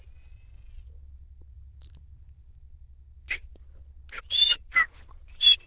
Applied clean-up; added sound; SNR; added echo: neural diffusion model UNIVERSE++.